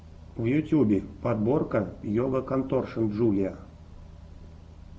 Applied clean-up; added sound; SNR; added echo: none; none; none; none.